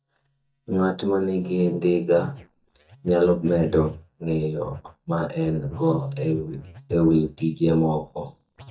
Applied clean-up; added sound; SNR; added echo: neural mask model DeepFilterNet 3.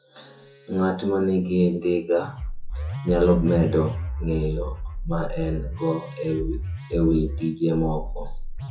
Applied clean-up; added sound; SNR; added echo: classical method WPE with log-MMSE.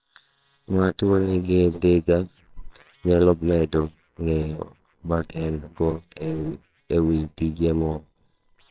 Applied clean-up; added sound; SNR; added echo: neural separator model SepFormer WHAMR!.